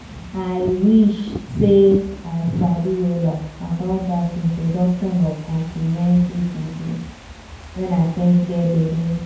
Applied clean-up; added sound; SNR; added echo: none; Fireworks / Ocean; 16 dB; reverberation time 0.9 s.